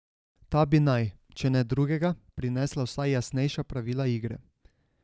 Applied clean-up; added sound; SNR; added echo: none; none; none; none.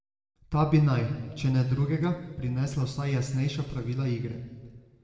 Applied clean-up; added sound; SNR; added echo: none; none; none; reverberation time 1.5 s.